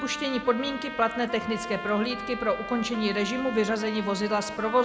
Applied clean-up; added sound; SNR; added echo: none; Trumpet; 9 dB; none.